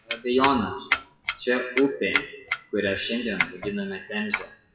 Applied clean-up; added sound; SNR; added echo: classical method WPE with log-MMSE.